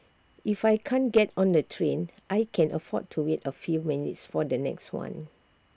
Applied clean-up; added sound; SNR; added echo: none; none; none; none.